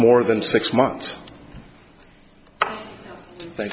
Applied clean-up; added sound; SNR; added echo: none; none; none; none.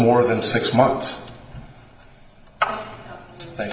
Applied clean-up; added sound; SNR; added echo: none; none; none; reverberation time 1.0 s.